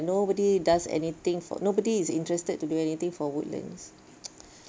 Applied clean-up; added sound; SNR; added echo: none; none; none; none.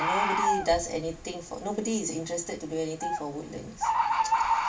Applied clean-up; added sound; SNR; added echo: none; Bird; -2 dB; reverberation time 0.2 s.